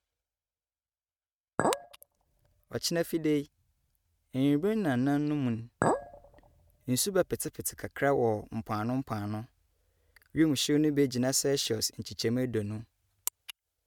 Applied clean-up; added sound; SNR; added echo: neural mask model RNNoise.